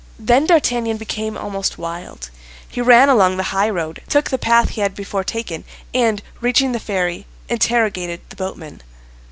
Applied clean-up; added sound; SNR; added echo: none; none; none; none.